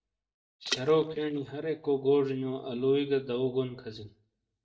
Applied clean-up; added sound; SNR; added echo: neural mask model DeepFilterNet 3.